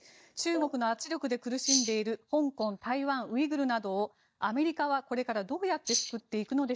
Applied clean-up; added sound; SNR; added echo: neural mask model DeepFilterNet 3.